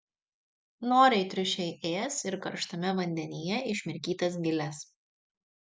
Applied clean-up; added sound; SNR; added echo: none; none; none; none.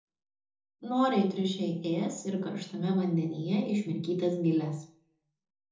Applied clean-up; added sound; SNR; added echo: none; none; none; reverberation time 0.6 s.